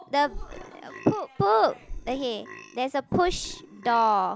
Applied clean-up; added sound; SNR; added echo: none; Burping, eructation; 15 dB; none.